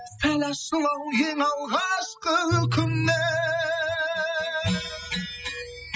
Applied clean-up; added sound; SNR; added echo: classical method spectral subtraction.